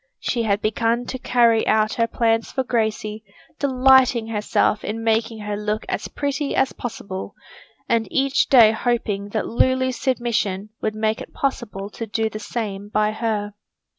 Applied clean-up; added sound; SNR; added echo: none; none; none; none.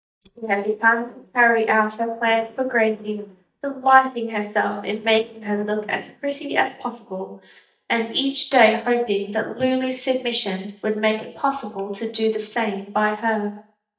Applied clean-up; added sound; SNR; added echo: neural mask model DeepFilterNet 3.